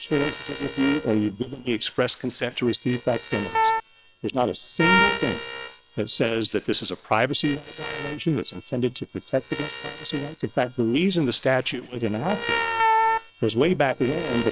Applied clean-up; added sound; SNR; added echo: neural separator model SepFormer WHAM!.